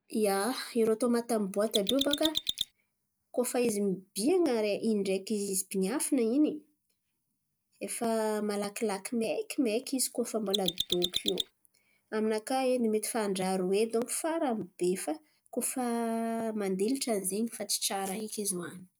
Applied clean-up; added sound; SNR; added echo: none; Mechanisms; 3 dB; none.